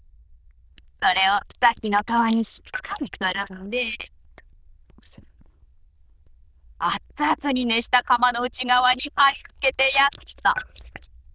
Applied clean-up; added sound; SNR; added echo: neural diffusion model UNIVERSE++.